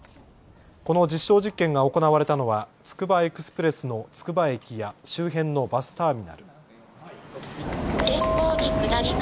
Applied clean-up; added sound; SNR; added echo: none; none; none; none.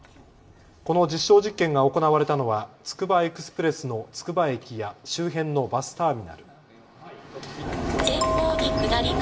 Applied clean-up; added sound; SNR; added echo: none; none; none; reverberation time 0.4 s.